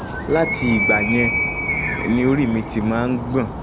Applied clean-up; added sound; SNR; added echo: none; Animal; 3 dB; none.